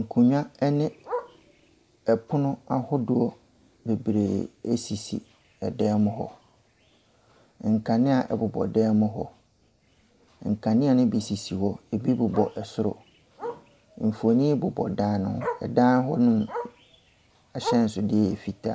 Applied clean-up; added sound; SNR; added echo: none; Bark; 16 dB; none.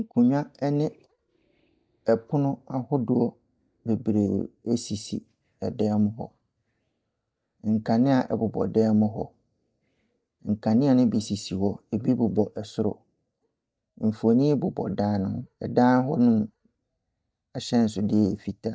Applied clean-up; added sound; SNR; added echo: neural mask model DeepFilterNet 3.